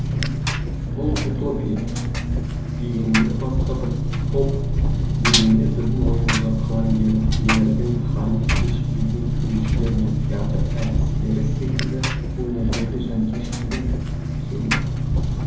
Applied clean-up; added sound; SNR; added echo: none; Engine; -5 dB; reverberation time 2.8 s.